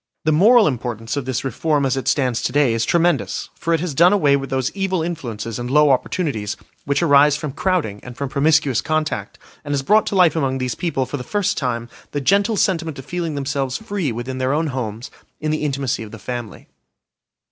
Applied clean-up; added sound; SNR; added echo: none; none; none; none.